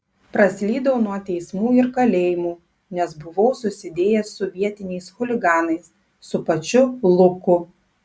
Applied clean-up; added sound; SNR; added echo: none; none; none; none.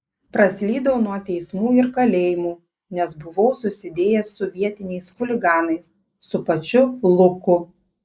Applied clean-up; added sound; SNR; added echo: neural mask model Resemble Enhance denoiser.